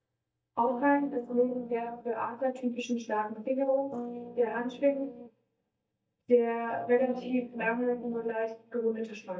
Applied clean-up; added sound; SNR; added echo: neural mask model DeepFilterNet 3.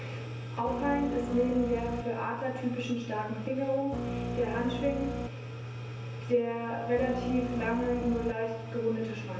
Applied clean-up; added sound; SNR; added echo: none; Printer; 3 dB; reverberation time 0.3 s.